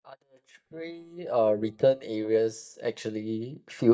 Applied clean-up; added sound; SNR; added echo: neural mask model DeepFilterNet 3.